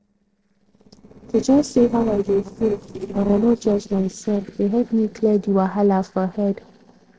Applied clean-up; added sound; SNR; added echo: neural separator model SepFormer DNS4.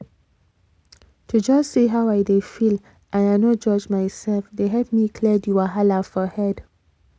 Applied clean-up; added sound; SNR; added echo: none; none; none; none.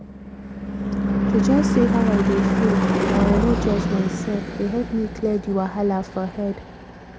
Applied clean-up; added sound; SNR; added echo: none; Car passing by / Engine / Truck; -1 dB; reverberation time 0.3 s.